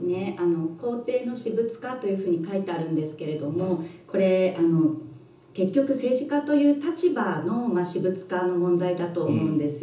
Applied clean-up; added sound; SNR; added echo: none; none; none; reverberation time 0.7 s.